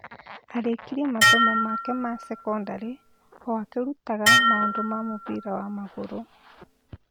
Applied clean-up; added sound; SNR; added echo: none; Dishes, pots, and pans; -5 dB; none.